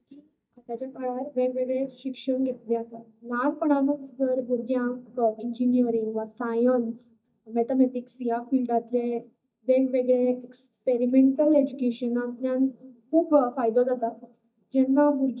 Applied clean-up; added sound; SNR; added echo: neural mask model DeepFilterNet 3.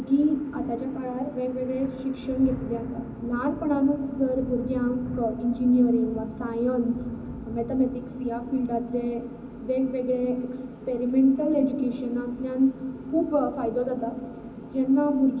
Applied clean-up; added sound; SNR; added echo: none; Thunder / Rain; 18 dB; reverberation time 0.3 s.